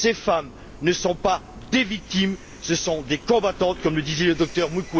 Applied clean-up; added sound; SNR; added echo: none; Train; 17 dB; none.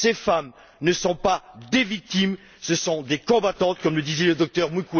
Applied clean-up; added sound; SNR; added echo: none; none; none; none.